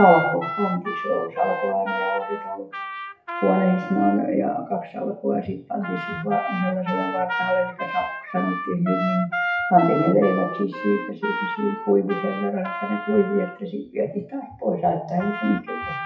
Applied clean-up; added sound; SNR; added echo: classical method WPE with log-MMSE.